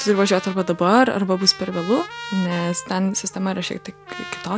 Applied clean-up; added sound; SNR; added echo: none; Trumpet; 15 dB; none.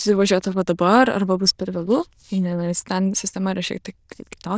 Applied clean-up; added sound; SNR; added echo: neural diffusion model UNIVERSE++.